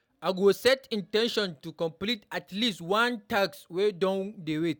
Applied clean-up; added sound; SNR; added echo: none; none; none; none.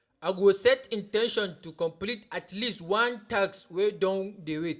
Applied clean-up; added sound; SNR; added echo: none; none; none; reverberation time 0.3 s.